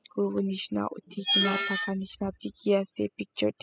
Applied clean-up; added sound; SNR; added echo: classical method spectral subtraction.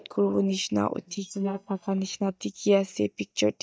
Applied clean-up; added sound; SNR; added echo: neural mask model DeepFilterNet 3.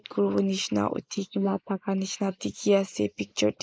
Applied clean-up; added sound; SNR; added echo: neural mask model Resemble Enhance denoiser.